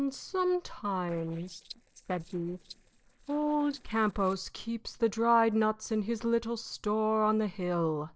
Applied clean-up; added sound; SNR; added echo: neural separator model SepFormer DNS4.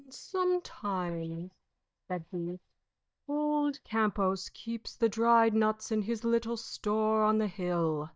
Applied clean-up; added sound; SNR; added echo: neural mask model DeepFilterNet 3.